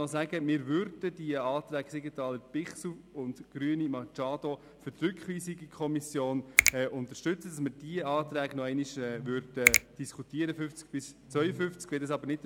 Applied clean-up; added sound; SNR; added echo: none; Finger snapping; -3 dB; none.